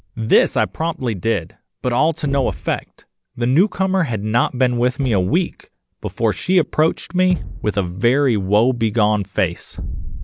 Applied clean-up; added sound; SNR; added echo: none; Thump, thud; 14 dB; none.